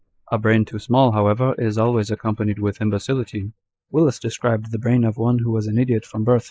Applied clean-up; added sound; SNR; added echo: neural mask model Resemble Enhance denoiser.